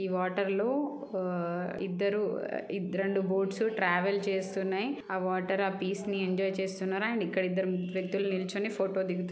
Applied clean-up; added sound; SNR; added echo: none; none; none; none.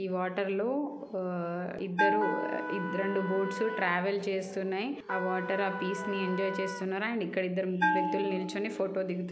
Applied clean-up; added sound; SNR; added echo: none; Trumpet + Bell; 4 dB; none.